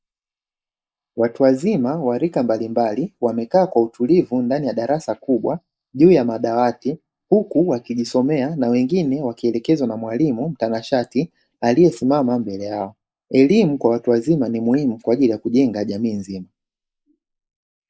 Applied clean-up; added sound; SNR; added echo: neural mask model Resemble Enhance denoiser.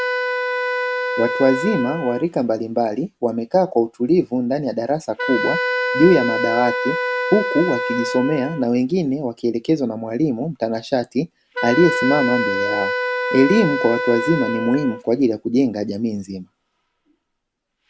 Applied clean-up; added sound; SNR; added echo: none; Wind instrument, woodwind instrument; 5 dB; none.